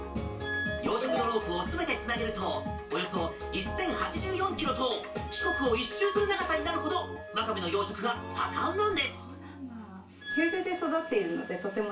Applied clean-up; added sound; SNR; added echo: none; Wind instrument, woodwind instrument; 12 dB; reverberation time 0.3 s.